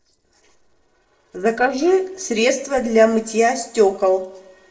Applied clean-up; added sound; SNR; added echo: neural separator model SepFormer DNS4.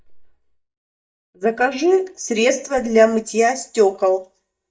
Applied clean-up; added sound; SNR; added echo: neural mask model DeepFilterNet 3.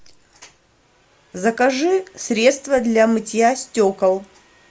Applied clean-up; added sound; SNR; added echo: none; none; none; none.